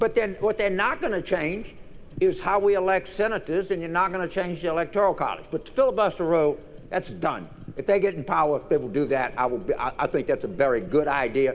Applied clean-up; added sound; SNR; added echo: none; Tick-tock; 18 dB; none.